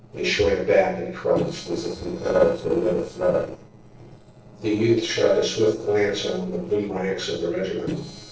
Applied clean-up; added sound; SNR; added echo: neural separator model SepFormer DNS4.